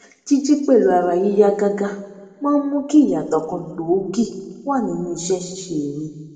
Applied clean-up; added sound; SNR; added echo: none; none; none; reverberation time 1.3 s.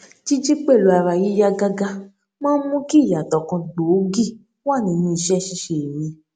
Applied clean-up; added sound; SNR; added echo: none; none; none; none.